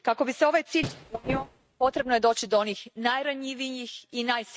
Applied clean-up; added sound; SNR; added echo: neural mask model RNNoise.